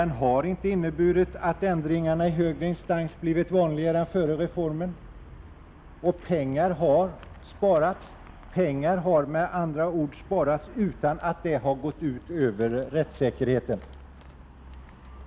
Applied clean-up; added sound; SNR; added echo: none; Traffic noise, roadway noise; 19 dB; none.